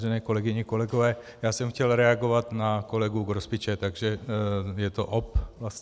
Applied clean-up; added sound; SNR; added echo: none; none; none; none.